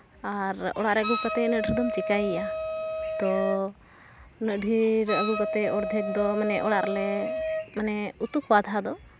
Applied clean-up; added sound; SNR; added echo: none; Wind instrument, woodwind instrument; 4 dB; none.